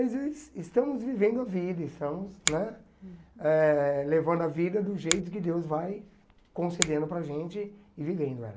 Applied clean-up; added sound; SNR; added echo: none; Finger snapping; 8 dB; none.